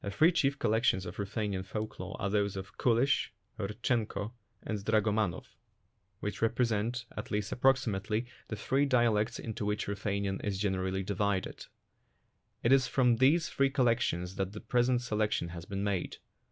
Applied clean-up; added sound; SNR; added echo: none; none; none; none.